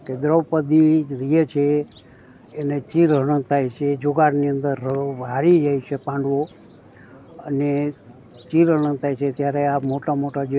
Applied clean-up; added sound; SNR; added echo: none; none; none; none.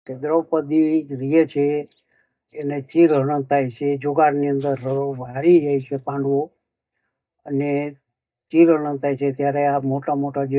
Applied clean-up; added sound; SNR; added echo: neural mask model DeepFilterNet 3.